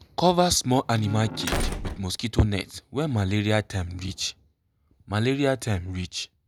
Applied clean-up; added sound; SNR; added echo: none; Slam; 5 dB; none.